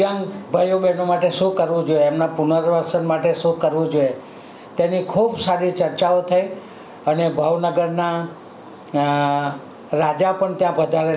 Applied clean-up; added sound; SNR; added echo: none; none; none; none.